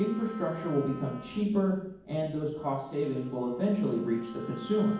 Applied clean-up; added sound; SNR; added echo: none; Wind instrument, woodwind instrument; 19 dB; reverberation time 1.2 s.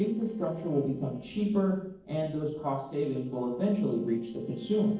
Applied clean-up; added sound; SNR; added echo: neural separator model SepFormer DNS4.